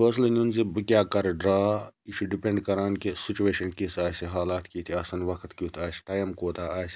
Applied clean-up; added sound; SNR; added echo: none; none; none; none.